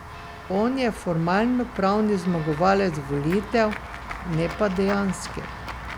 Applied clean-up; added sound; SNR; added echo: none; Walk, footsteps / Run / Bell; 12 dB; none.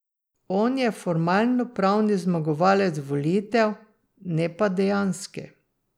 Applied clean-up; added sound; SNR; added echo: none; none; none; none.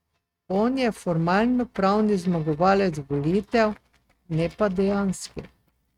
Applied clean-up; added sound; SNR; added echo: neural mask model RNNoise.